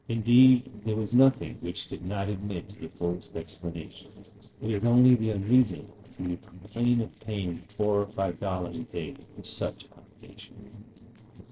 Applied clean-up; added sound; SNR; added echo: neural separator model SepFormer DNS4.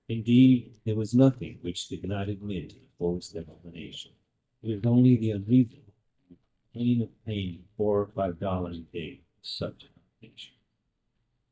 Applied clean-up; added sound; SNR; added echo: neural mask model DeepFilterNet 3.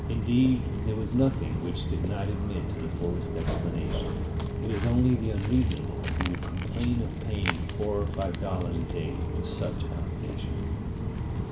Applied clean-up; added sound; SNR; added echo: none; Walk, footsteps; 0 dB; reverberation time 0.9 s.